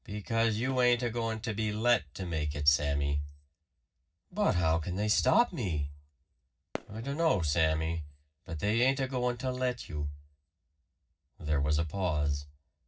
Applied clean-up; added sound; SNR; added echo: neural separator model SepFormer DNS4.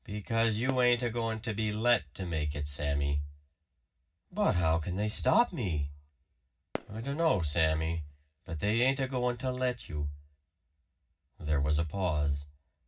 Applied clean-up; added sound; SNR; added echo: none; Fireworks; 15 dB; reverberation time 0.4 s.